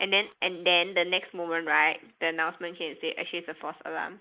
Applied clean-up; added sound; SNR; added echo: neural mask model Resemble Enhance denoiser.